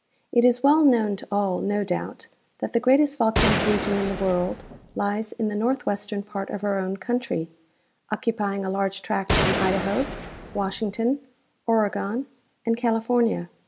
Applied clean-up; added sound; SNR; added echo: none; Gunshot, gunfire; 3 dB; none.